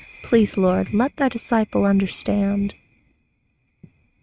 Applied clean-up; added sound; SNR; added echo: neural mask model RNNoise.